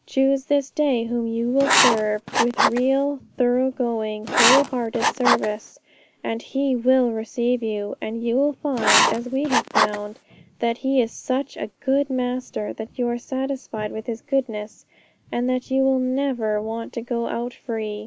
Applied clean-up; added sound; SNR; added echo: none; Writing; -2 dB; none.